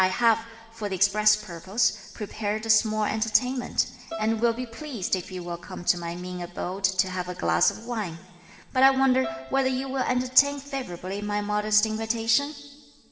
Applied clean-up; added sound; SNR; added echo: none; Bowed string instrument; 17 dB; reverberation time 1.8 s.